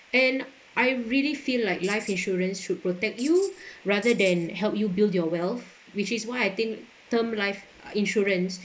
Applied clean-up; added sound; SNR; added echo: neural mask model Resemble Enhance denoiser.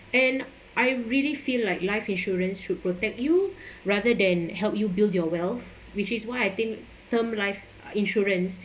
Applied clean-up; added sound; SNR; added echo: none; Tambourine; 19 dB; none.